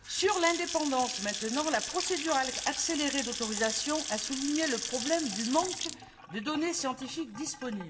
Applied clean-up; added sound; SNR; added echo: none; Sink (filling or washing) / Water tap, faucet / Splash, splatter; 6 dB; reverberation time 0.5 s.